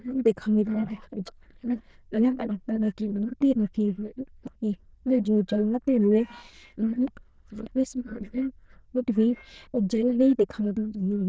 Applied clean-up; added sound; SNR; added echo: neural diffusion model UNIVERSE++.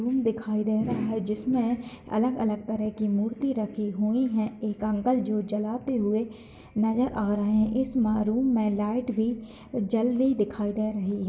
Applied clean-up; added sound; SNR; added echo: none; none; none; none.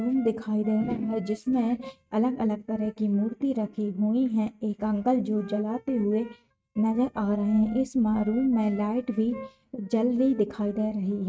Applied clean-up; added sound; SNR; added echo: neural mask model RNNoise.